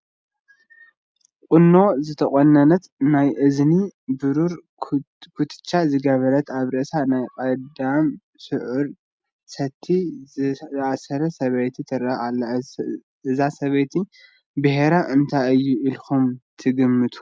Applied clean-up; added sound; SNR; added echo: none; none; none; none.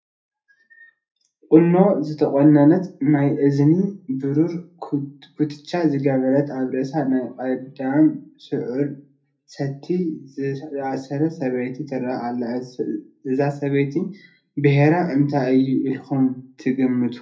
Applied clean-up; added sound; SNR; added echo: none; none; none; reverberation time 0.3 s.